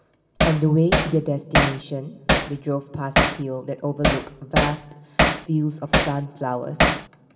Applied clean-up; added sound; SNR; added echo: none; Hammer; -2 dB; reverberation time 1.7 s.